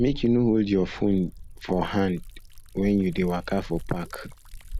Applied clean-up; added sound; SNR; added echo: none; Liquid; 12 dB; none.